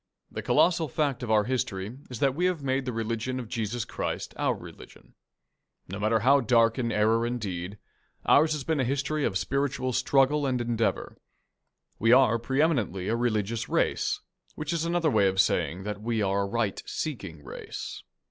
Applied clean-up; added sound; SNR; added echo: none; none; none; none.